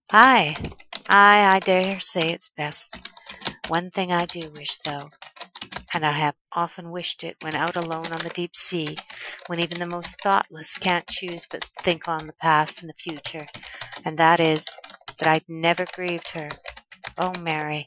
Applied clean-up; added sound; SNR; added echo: classical method Wiener filter.